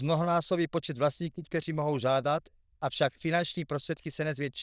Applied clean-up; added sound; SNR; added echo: neural diffusion model UNIVERSE++.